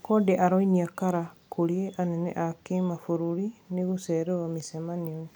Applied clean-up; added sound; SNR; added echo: none; none; none; none.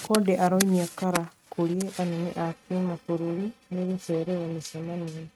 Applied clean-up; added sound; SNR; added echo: neural mask model RNNoise.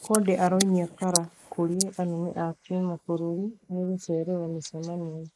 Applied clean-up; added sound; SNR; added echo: neural mask model Resemble Enhance denoiser.